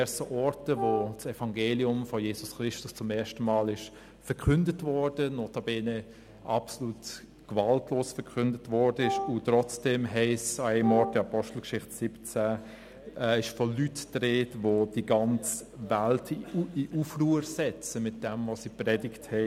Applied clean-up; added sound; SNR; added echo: none; Wind instrument, woodwind instrument; 5 dB; none.